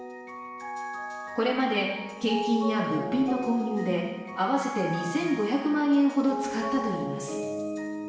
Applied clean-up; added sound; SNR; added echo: none; none; none; reverberation time 1.1 s.